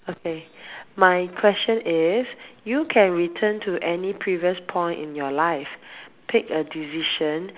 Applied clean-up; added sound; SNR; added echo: none; none; none; none.